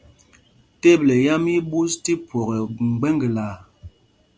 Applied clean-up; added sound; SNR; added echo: none; none; none; none.